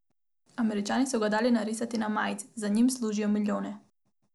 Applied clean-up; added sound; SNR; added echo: none; none; none; none.